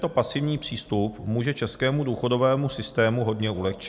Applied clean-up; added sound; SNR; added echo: none; none; none; none.